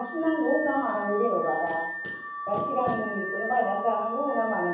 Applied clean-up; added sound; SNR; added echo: none; Alarm / Car; 6 dB; reverberation time 0.9 s.